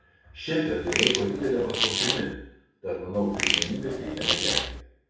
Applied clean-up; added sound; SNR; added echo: none; Fart; -1 dB; reverberation time 0.7 s.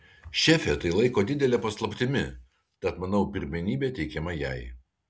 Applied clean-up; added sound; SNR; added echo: none; none; none; none.